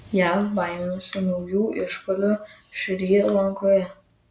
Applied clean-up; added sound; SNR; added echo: none; none; none; none.